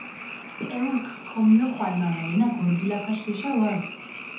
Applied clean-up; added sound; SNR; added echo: none; Frog; 13 dB; reverberation time 0.6 s.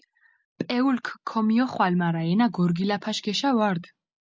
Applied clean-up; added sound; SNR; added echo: none; none; none; none.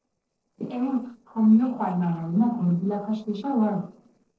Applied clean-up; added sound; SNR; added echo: neural separator model SepFormer DNS4.